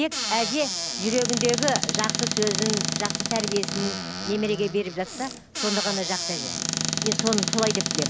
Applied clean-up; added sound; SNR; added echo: none; Squeak / Cupboard open or close; 0 dB; none.